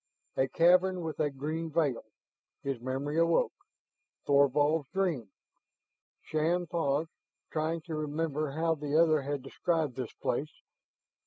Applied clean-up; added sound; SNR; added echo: none; none; none; none.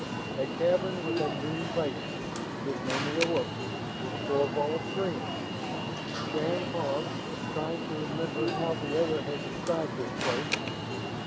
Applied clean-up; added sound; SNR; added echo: none; Alarm; 0 dB; none.